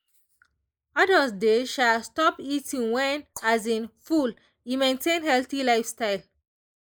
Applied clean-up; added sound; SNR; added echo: neural mask model Resemble Enhance denoiser.